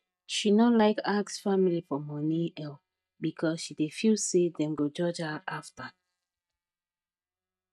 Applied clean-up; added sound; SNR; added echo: neural mask model DeepFilterNet 3.